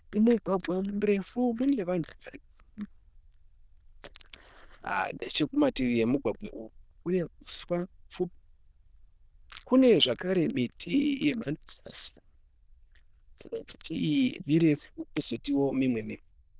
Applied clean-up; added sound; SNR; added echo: neural diffusion model UNIVERSE++.